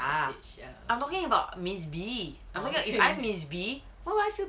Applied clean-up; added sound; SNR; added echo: none; none; none; none.